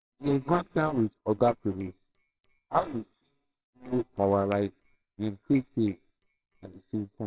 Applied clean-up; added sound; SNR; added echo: neural separator model SepFormer WHAMR!.